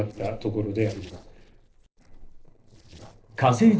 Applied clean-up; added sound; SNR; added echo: neural separator model SepFormer DNS4.